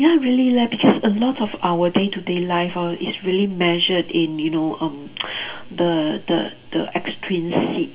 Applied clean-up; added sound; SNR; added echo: none; none; none; reverberation time 0.2 s.